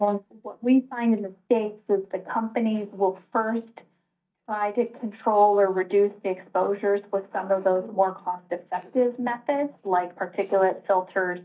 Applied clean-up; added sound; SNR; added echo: neural mask model DeepFilterNet 3.